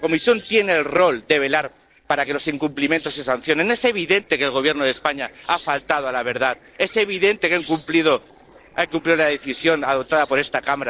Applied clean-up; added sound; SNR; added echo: neural separator model SepFormer DNS4.